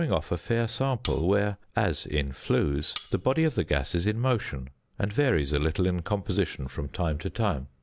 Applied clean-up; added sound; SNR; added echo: none; Cutlery, silverware; 5 dB; none.